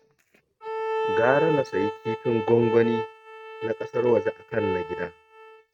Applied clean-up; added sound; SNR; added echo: neural mask model RNNoise.